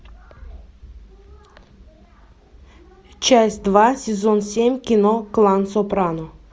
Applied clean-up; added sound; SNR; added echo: none; none; none; none.